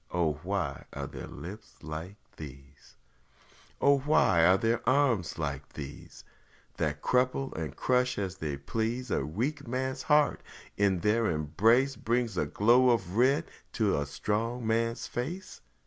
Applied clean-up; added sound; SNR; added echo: none; none; none; none.